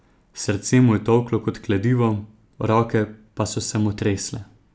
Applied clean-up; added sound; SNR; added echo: none; none; none; none.